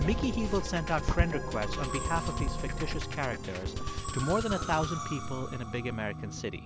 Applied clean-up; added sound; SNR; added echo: none; Musical instrument; 0 dB; none.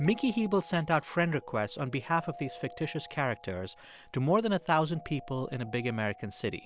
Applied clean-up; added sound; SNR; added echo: none; none; none; none.